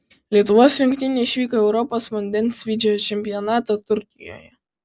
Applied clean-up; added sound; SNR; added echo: none; none; none; none.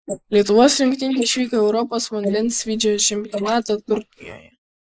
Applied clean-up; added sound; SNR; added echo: neural mask model Resemble Enhance denoiser.